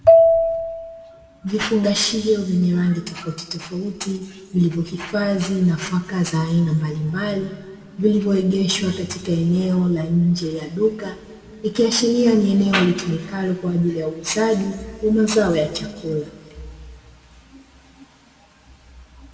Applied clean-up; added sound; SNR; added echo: none; Marimba, xylophone; -2 dB; reverberation time 1.6 s.